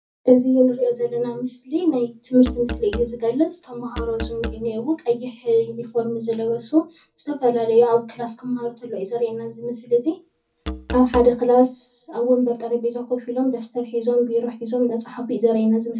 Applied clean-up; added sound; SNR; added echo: none; Musical instrument; 12 dB; reverberation time 0.3 s.